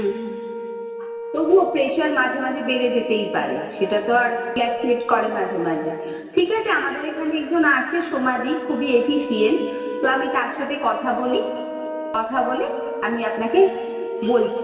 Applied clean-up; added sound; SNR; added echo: none; Brass instrument; 9 dB; reverberation time 2.5 s.